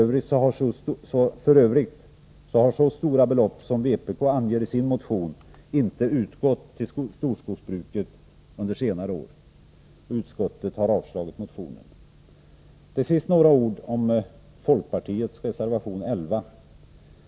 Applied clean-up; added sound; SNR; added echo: none; none; none; none.